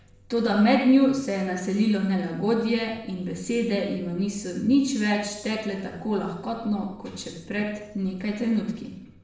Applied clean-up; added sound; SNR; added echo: none; none; none; reverberation time 0.7 s.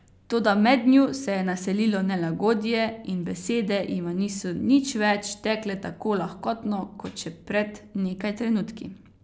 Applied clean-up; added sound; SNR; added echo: none; none; none; none.